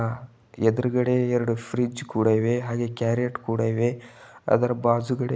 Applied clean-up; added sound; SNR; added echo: none; none; none; none.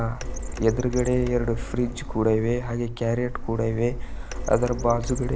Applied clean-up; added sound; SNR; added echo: none; Printer; 6 dB; none.